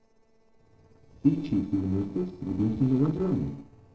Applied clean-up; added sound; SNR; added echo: neural separator model SepFormer DNS4.